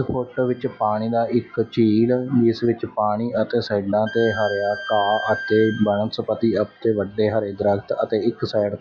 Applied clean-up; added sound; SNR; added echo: classical method log-MMSE.